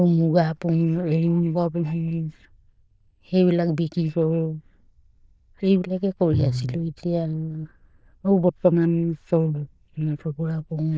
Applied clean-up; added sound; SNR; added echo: neural diffusion model UNIVERSE++.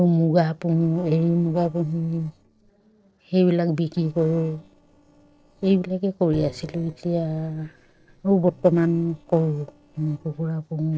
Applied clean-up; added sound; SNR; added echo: neural separator model SepFormer DNS4.